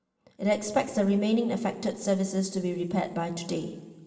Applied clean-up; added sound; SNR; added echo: none; none; none; reverberation time 1.8 s.